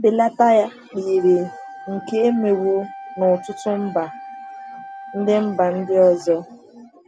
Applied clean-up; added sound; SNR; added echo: none; Wind instrument, woodwind instrument; 17 dB; none.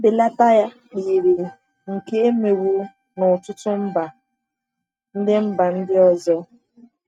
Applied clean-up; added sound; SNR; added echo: neural mask model RNNoise.